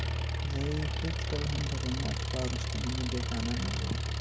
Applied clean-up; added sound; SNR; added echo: none; Engine; -5 dB; none.